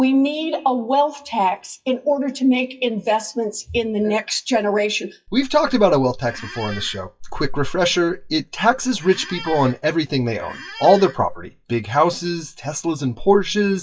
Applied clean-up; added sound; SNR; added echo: classical method WPE with log-MMSE.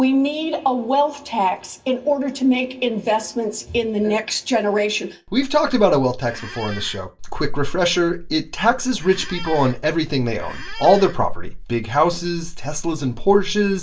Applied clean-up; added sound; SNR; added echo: none; Squeak; 16 dB; reverberation time 0.2 s.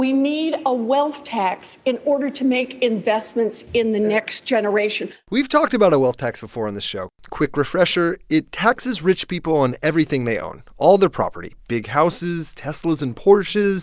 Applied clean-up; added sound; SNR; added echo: none; none; none; none.